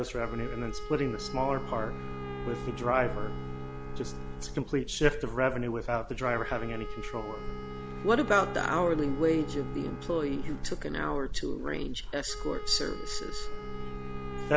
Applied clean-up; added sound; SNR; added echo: none; Bowed string instrument + Wind instrument, woodwind instrument; 10 dB; none.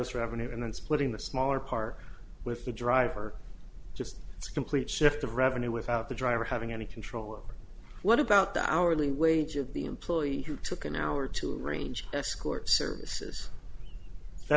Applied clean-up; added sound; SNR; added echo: none; none; none; none.